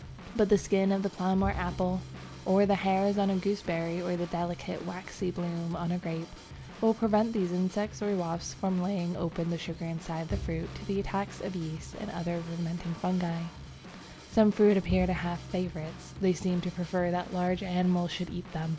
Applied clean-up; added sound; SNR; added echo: none; Drum / Drum kit + Bowed string instrument; 13 dB; none.